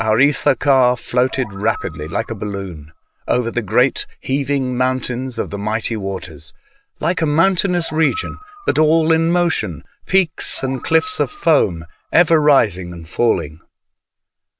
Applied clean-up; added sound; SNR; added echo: none; Animal; 19 dB; none.